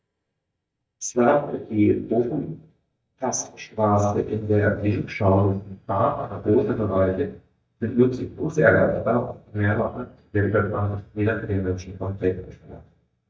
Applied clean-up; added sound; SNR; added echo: neural mask model DeepFilterNet 3.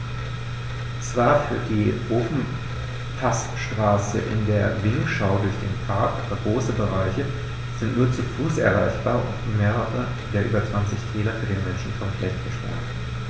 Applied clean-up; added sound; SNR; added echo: none; none; none; none.